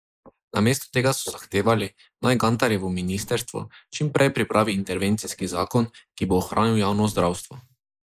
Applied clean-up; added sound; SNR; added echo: neural mask model Resemble Enhance denoiser.